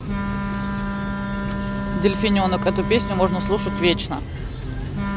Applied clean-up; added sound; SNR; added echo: none; Wind instrument, woodwind instrument; 5 dB; none.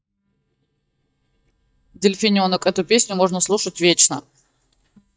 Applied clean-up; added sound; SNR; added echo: neural mask model DeepFilterNet 3.